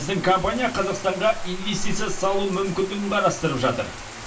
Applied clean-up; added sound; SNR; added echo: none; Bathtub (filling or washing); 8 dB; reverberation time 0.2 s.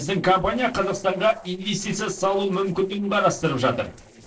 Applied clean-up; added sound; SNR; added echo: neural separator model SepFormer DNS4.